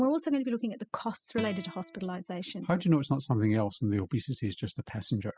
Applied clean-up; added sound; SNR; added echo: classical method spectral subtraction.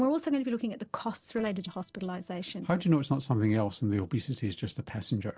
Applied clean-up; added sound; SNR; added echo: neural separator model SepFormer DNS4.